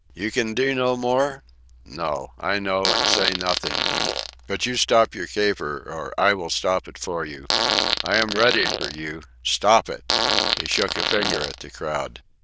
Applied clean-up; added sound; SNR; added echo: neural diffusion model UNIVERSE++.